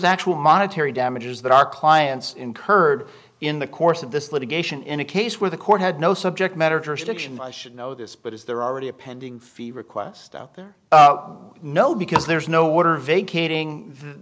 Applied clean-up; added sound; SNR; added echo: none; none; none; none.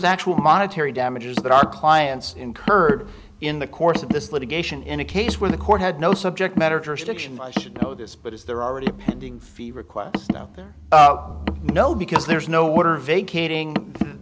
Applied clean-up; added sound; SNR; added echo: none; Car; 8 dB; none.